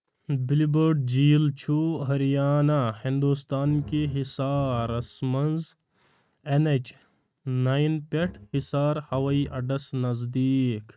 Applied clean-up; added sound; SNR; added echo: neural mask model RNNoise.